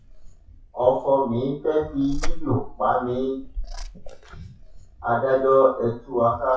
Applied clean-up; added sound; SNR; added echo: classical method WPE with log-MMSE.